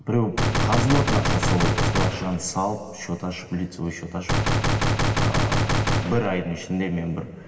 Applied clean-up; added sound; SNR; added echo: none; Gunshot, gunfire; -4 dB; reverberation time 2.2 s.